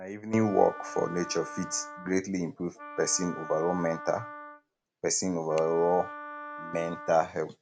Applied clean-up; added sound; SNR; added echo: none; Wind instrument, woodwind instrument; 13 dB; none.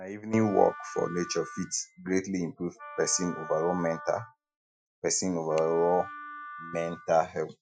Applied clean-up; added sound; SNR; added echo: classical method Wiener filter.